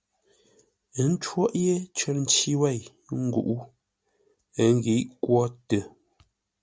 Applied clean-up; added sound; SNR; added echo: none; none; none; none.